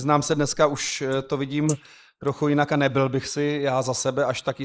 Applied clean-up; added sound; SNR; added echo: neural mask model Resemble Enhance denoiser.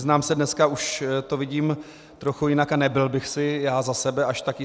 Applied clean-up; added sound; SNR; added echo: none; none; none; none.